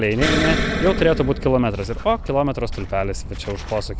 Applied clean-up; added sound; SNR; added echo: none; Explosion; 4 dB; none.